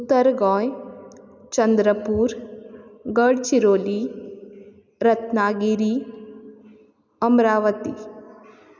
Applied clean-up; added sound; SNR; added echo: none; none; none; none.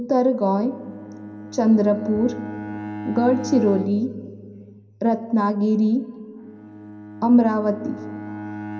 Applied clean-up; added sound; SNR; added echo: none; Bowed string instrument; 13 dB; reverberation time 0.3 s.